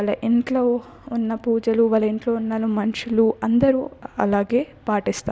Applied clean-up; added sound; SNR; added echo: none; none; none; none.